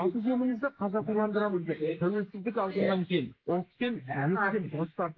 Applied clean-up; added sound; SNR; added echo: neural mask model Resemble Enhance denoiser.